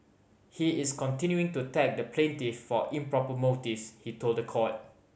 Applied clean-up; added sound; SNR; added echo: none; none; none; none.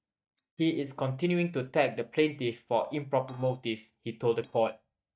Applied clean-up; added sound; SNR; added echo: neural mask model DeepFilterNet 3.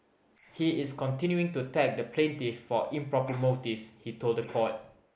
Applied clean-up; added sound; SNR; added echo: neural mask model Resemble Enhance denoiser.